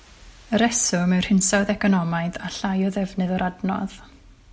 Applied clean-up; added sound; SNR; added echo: none; none; none; none.